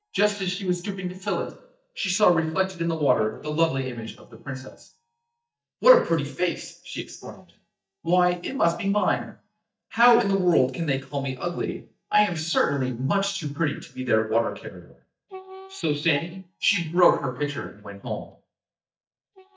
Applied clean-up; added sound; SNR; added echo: neural mask model DeepFilterNet 3.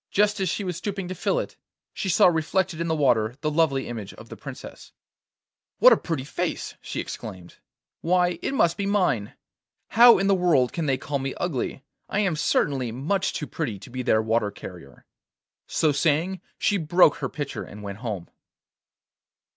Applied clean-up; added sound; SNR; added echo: none; none; none; none.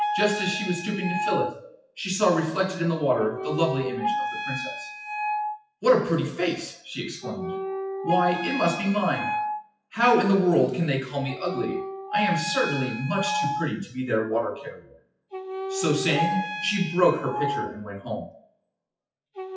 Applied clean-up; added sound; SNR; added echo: classical method WPE with log-MMSE.